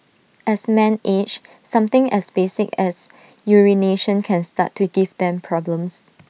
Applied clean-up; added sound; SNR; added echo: none; none; none; none.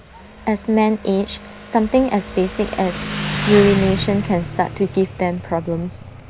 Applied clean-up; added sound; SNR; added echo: none; Motorcycle; 9 dB; none.